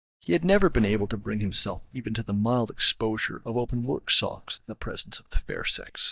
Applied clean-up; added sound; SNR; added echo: neural mask model DeepFilterNet 3.